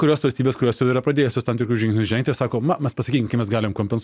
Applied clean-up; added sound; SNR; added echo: none; none; none; none.